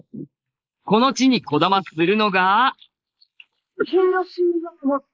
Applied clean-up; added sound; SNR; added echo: neural mask model Resemble Enhance denoiser.